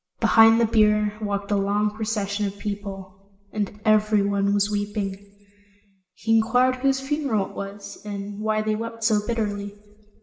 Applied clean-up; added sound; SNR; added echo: none; none; none; reverberation time 0.9 s.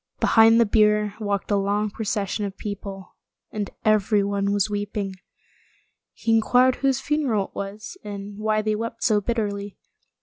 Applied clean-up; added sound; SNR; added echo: none; none; none; none.